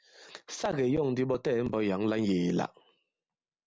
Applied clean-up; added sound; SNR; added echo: none; none; none; none.